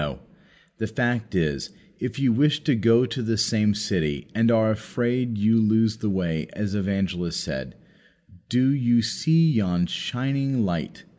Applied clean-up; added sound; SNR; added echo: none; none; none; none.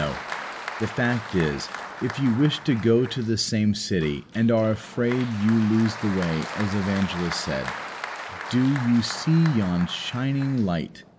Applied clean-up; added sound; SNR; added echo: none; Applause; 12 dB; none.